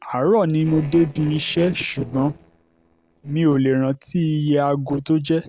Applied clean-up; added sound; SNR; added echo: neural separator model SepFormer DNS4.